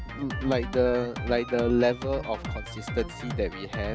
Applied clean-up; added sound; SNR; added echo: none; Drum kit; 7 dB; none.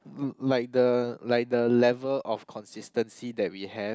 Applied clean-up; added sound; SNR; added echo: none; none; none; none.